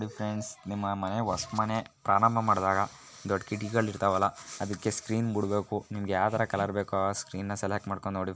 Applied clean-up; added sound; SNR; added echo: none; none; none; none.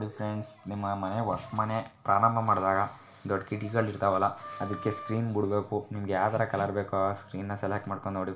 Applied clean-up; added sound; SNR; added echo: none; Wind instrument, woodwind instrument; 14 dB; reverberation time 1.8 s.